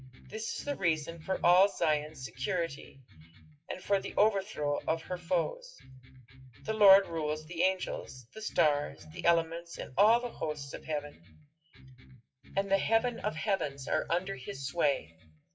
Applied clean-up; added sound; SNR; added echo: classical method WPE with log-MMSE.